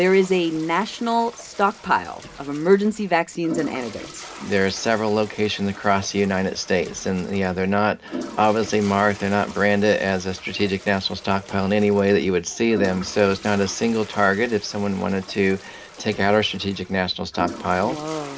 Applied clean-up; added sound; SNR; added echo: none; Toilet flush; 17 dB; reverberation time 0.3 s.